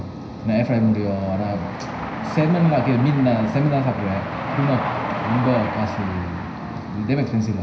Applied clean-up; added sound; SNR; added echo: none; Train; 10 dB; reverberation time 0.9 s.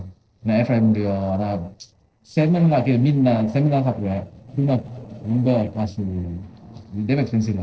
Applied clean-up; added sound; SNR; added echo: neural separator model SepFormer DNS4.